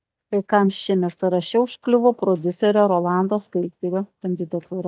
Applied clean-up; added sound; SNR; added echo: neural mask model DeepFilterNet 3.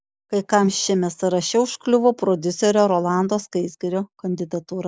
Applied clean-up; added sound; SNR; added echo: none; none; none; none.